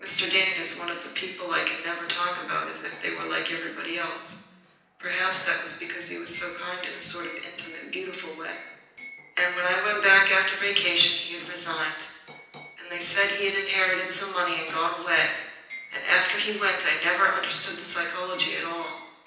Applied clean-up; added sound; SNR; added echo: none; Liquid; 17 dB; reverberation time 0.9 s.